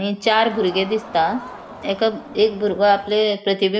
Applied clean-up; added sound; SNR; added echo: none; Crowd; 18 dB; none.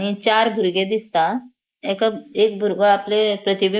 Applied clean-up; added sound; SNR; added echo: neural mask model Resemble Enhance denoiser.